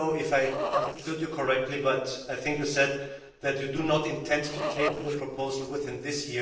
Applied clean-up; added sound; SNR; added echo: neural separator model SepFormer DNS4.